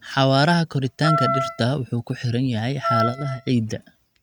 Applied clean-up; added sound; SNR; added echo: neural mask model RNNoise.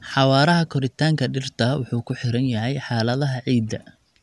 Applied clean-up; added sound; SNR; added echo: none; none; none; none.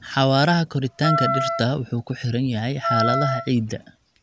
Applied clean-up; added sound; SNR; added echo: none; Wind instrument, woodwind instrument; 3 dB; none.